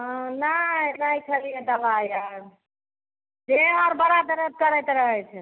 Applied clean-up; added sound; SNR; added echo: none; none; none; none.